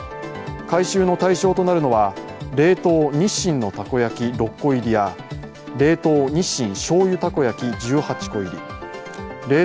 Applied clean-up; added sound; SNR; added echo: none; none; none; none.